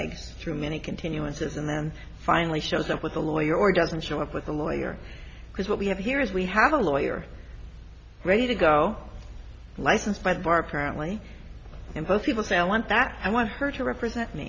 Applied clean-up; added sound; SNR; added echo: none; none; none; none.